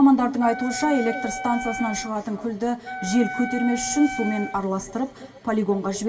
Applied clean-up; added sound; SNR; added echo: none; Wind instrument, woodwind instrument; 9 dB; reverberation time 2.0 s.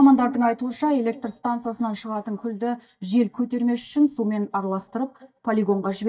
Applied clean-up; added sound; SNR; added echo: neural mask model DeepFilterNet 3.